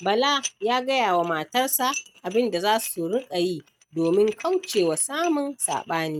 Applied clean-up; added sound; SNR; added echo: neural mask model RNNoise.